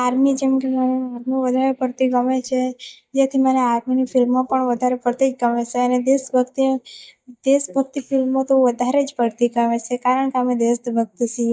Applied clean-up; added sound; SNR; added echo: neural mask model DeepFilterNet 3.